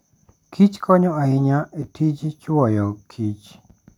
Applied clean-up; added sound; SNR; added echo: none; none; none; none.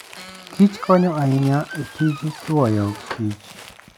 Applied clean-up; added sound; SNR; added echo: none; Crumpling, crinkling + Squeak; 17 dB; none.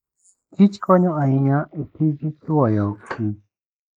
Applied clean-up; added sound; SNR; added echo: neural mask model Resemble Enhance denoiser.